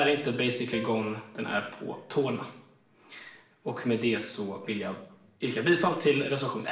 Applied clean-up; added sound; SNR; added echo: none; Piano; 19 dB; reverberation time 0.7 s.